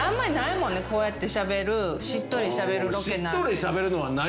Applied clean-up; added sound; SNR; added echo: none; Brass instrument; 15 dB; none.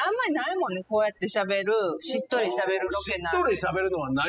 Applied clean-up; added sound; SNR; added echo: classical method spectral subtraction.